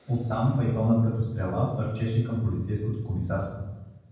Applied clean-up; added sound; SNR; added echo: none; none; none; reverberation time 1.2 s.